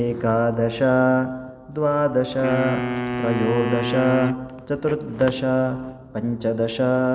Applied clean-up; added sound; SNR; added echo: none; Wind instrument, woodwind instrument; 6 dB; none.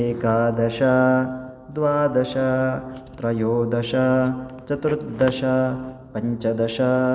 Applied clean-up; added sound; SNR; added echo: none; none; none; none.